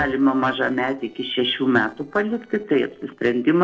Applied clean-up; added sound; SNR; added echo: neural separator model SepFormer DNS4.